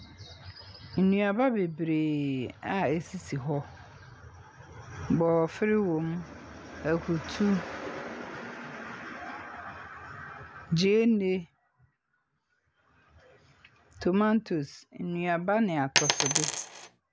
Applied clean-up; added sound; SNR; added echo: none; Coin (dropping); -2 dB; none.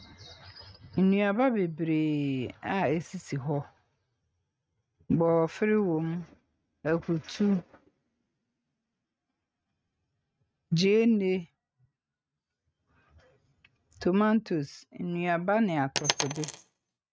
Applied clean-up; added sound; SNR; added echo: neural mask model RNNoise.